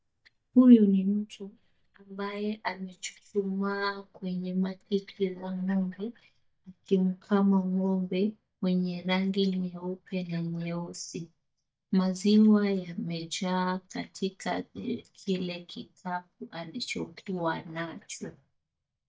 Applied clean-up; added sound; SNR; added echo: neural mask model DeepFilterNet 3.